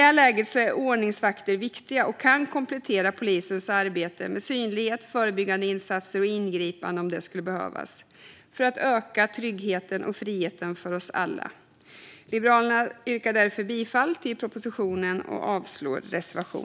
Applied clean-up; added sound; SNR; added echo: none; none; none; none.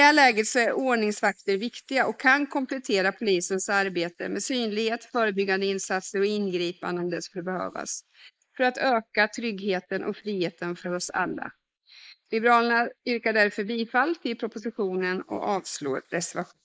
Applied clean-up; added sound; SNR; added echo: neural mask model Resemble Enhance denoiser.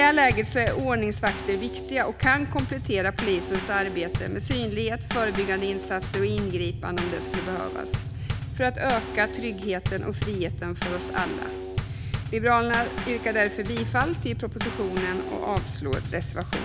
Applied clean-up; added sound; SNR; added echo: none; Bass drum / Snare drum / Drum kit; 4 dB; none.